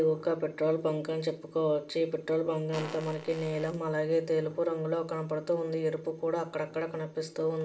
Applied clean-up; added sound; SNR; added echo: none; Fart; 14 dB; reverberation time 0.6 s.